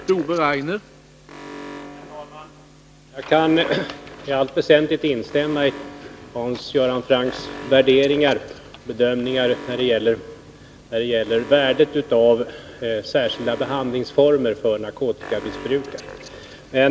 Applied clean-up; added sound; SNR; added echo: none; Alarm; 18 dB; none.